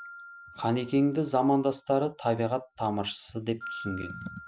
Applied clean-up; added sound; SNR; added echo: none; Glockenspiel; 17 dB; none.